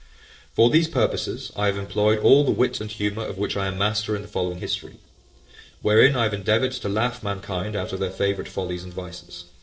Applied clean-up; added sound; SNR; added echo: neural separator model SepFormer DNS4.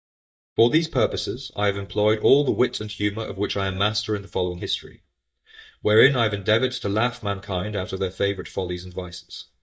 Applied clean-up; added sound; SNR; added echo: neural mask model DeepFilterNet 3.